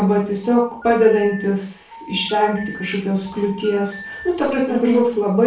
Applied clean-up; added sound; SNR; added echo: none; Telephone; 17 dB; reverberation time 0.4 s.